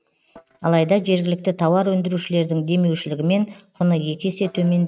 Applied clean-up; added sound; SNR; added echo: neural mask model RNNoise.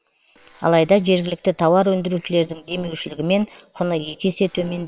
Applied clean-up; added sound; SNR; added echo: neural separator model SepFormer WHAM!.